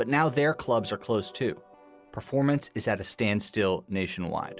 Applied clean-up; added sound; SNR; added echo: none; none; none; none.